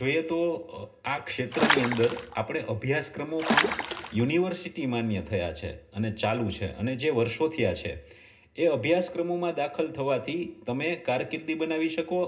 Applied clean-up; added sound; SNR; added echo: none; Water / Splash, splatter; -1 dB; reverberation time 0.2 s.